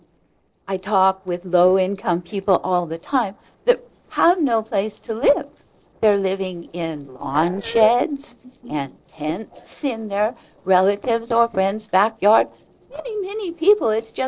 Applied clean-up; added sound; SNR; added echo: neural separator model SepFormer DNS4.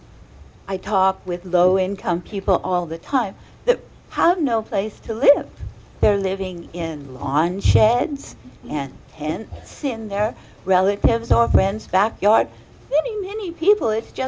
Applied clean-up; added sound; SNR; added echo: none; none; none; none.